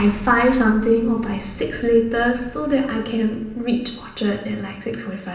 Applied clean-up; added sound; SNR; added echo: none; Explosion; 17 dB; reverberation time 0.7 s.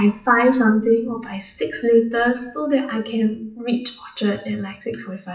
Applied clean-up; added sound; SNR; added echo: classical method WPE with log-MMSE.